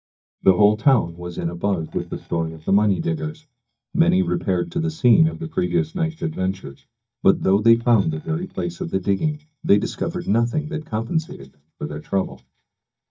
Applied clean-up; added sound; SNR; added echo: neural mask model DeepFilterNet 3.